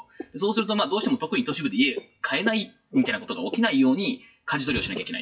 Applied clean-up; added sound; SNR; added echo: classical method WPE with log-MMSE.